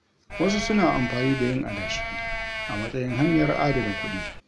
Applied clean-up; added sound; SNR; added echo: none; Livestock, farm animals, working animals; 5 dB; none.